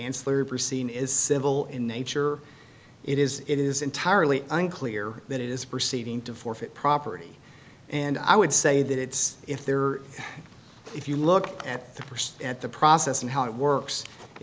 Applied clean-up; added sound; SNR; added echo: none; none; none; none.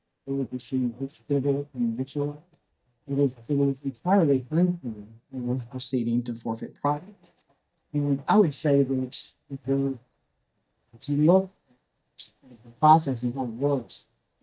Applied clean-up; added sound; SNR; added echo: neural mask model DeepFilterNet 3.